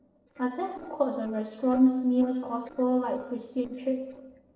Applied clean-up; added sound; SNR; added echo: neural separator model SepFormer DNS4.